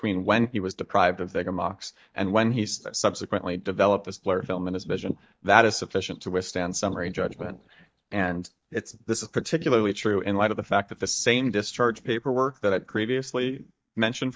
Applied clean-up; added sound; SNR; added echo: neural mask model DeepFilterNet 3.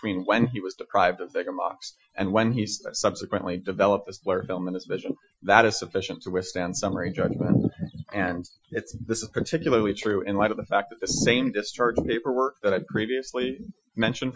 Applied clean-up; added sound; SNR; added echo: classical method Wiener filter.